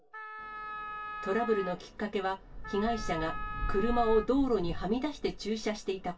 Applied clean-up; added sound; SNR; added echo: none; Wind instrument, woodwind instrument; 10 dB; reverberation time 0.2 s.